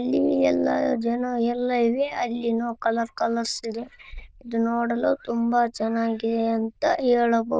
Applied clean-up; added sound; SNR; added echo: neural diffusion model UNIVERSE++.